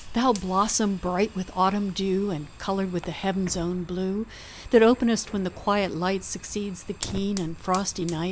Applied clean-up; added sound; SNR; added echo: none; Bus + Fire; 16 dB; none.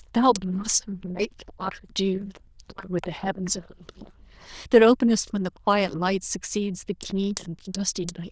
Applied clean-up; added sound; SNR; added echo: neural diffusion model UNIVERSE++.